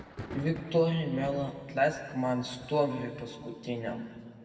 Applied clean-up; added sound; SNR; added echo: none; Thunder; 16 dB; reverberation time 2.1 s.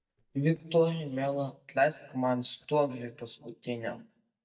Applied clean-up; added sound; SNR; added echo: neural mask model DeepFilterNet 3.